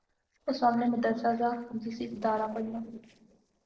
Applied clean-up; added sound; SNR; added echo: neural separator model SepFormer DNS4.